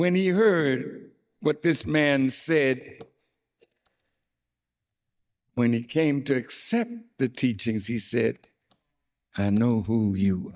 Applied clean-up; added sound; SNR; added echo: neural mask model DeepFilterNet 3.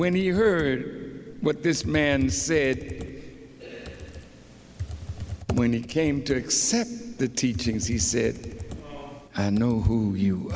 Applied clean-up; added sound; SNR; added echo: none; Computer keyboard; 12 dB; none.